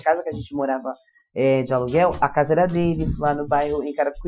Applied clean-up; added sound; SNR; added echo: classical method Wiener filter.